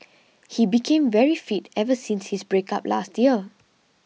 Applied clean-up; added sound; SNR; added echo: none; none; none; none.